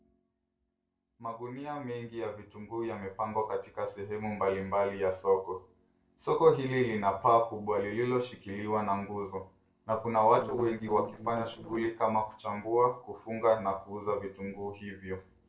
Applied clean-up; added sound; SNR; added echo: neural separator model SepFormer DNS4.